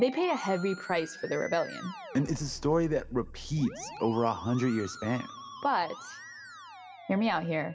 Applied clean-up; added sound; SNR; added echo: none; Musical instrument; 14 dB; reverberation time 1.1 s.